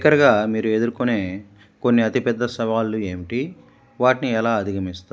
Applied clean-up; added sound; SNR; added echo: none; none; none; none.